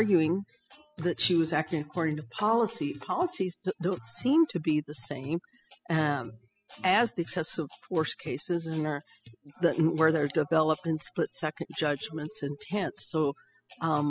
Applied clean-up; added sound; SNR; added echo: classical method spectral subtraction.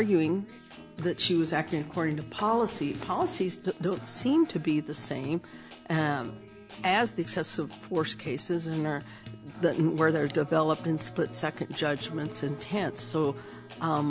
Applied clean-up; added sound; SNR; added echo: none; Acoustic guitar; 16 dB; none.